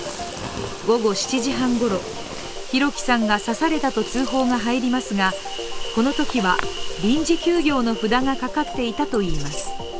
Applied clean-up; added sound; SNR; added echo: none; Insect; 7 dB; none.